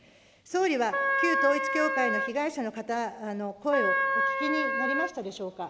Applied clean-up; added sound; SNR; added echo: none; Wind instrument, woodwind instrument; -2 dB; none.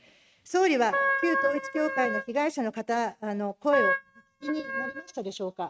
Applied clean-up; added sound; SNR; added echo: neural mask model RNNoise.